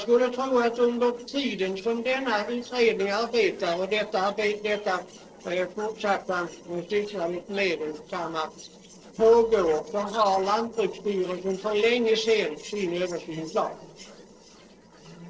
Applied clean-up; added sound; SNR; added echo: neural separator model SepFormer DNS4.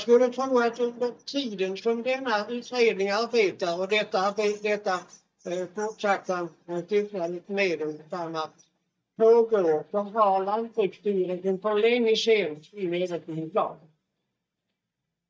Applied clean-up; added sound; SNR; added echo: neural mask model DeepFilterNet 3.